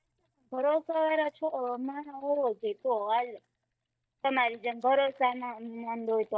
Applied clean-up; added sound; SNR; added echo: neural mask model DeepFilterNet 3.